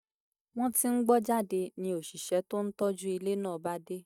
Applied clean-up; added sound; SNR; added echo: neural mask model DeepFilterNet 3.